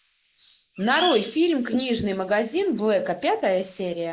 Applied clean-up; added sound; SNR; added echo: neural mask model Resemble Enhance denoiser.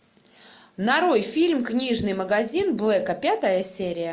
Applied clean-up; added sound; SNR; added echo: none; none; none; none.